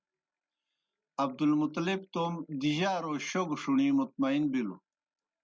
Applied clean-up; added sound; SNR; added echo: none; none; none; none.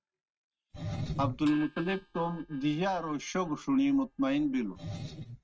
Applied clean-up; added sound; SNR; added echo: neural mask model RNNoise.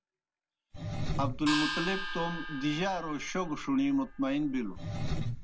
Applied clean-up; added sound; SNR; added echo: none; Gong + Engine; 3 dB; none.